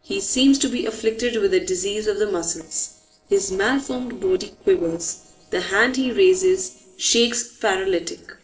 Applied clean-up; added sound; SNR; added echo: neural separator model SepFormer DNS4.